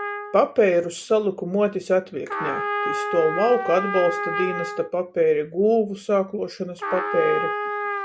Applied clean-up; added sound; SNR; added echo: none; Trumpet; 6 dB; none.